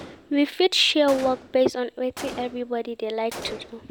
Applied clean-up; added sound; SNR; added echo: none; Gunshot, gunfire; 16 dB; none.